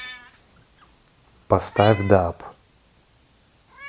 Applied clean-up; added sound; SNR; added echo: none; Meow; 17 dB; none.